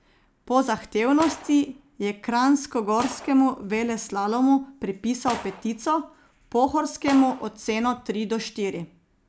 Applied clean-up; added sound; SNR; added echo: none; Gunshot, gunfire; 18 dB; none.